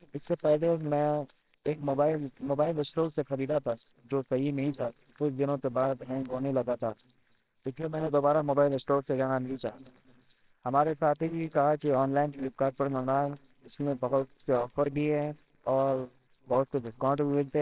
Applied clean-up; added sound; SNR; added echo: neural separator model SepFormer WHAMR!.